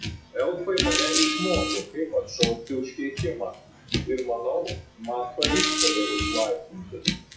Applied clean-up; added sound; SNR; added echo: classical method WPE with log-MMSE.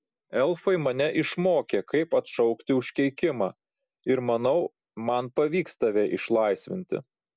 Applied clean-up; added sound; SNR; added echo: none; none; none; none.